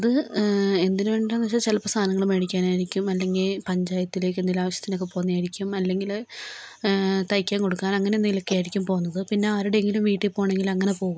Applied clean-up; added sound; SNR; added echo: none; none; none; none.